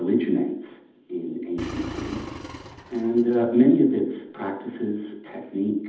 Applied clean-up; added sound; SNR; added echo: none; Engine; 13 dB; reverberation time 0.8 s.